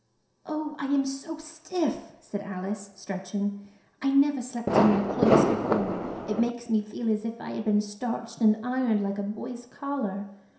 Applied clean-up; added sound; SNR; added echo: none; Fireworks; -4 dB; reverberation time 0.7 s.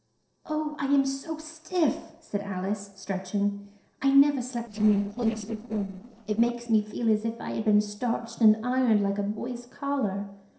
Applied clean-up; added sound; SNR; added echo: neural separator model SepFormer DNS4.